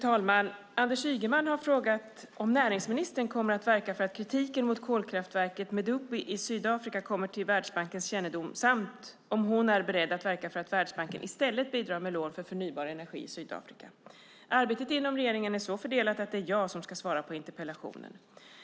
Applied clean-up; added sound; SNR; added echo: none; none; none; none.